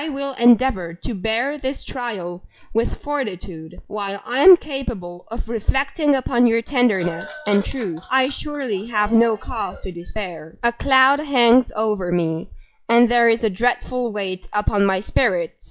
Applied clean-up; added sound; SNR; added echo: classical method log-MMSE.